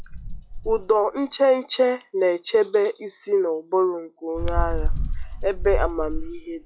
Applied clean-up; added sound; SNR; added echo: classical method log-MMSE.